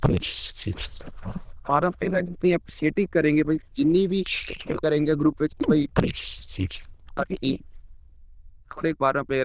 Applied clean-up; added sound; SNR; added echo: neural diffusion model UNIVERSE++.